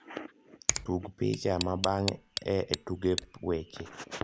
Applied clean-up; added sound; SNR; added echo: none; Tick + Finger snapping; 3 dB; none.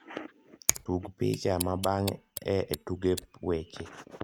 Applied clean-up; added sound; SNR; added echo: neural mask model RNNoise.